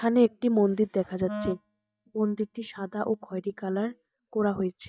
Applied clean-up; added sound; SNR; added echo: neural mask model DeepFilterNet 3.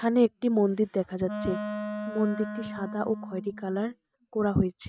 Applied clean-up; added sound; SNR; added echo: neural mask model RNNoise.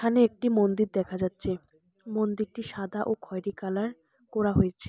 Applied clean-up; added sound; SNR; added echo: none; none; none; none.